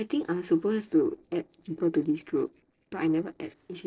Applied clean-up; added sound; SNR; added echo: neural separator model SepFormer DNS4.